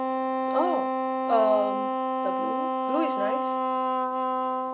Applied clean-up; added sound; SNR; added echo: none; Wind instrument, woodwind instrument; -3 dB; none.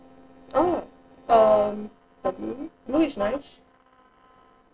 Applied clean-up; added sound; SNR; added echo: neural separator model SepFormer DNS4.